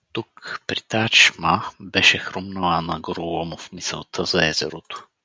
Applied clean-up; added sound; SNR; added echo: none; none; none; none.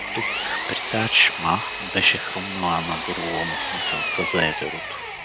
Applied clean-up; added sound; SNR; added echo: none; Power tool; 0 dB; none.